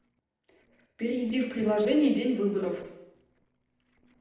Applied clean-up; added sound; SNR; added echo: neural separator model SepFormer DNS4.